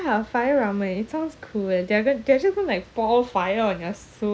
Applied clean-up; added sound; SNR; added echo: none; none; none; none.